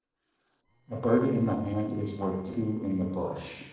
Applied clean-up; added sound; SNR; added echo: neural separator model SepFormer DNS4.